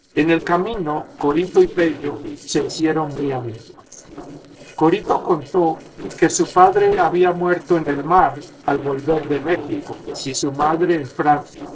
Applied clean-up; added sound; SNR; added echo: neural separator model SepFormer DNS4.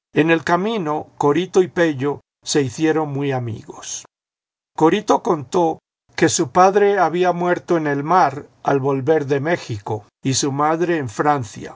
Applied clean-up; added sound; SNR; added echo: none; none; none; none.